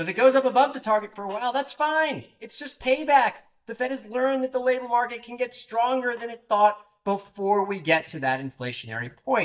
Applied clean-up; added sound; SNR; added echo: neural mask model DeepFilterNet 3.